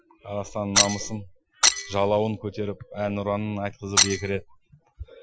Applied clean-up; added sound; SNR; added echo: classical method Wiener filter.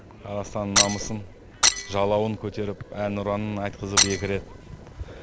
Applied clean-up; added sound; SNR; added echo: none; Shatter; -3 dB; none.